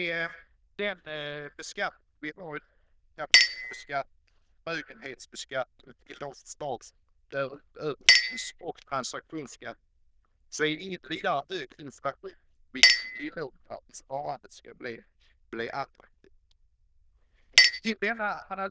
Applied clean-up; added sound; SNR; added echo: neural diffusion model UNIVERSE++.